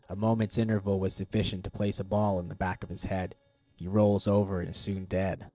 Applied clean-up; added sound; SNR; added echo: neural separator model SepFormer DNS4.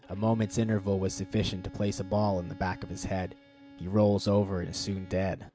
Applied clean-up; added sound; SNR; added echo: none; Bowed string instrument; 19 dB; none.